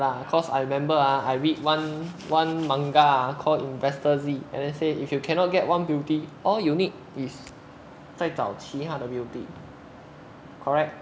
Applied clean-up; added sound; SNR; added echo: none; none; none; none.